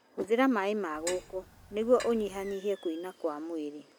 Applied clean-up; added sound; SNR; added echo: none; Clock; 14 dB; none.